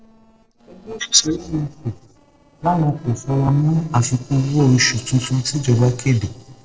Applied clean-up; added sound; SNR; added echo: neural separator model SepFormer DNS4.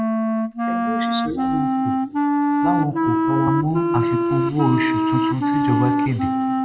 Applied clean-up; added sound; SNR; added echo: none; Wind instrument, woodwind instrument; -5 dB; reverberation time 0.6 s.